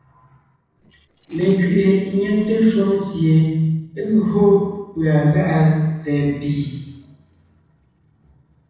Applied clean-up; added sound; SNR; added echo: neural separator model SepFormer DNS4.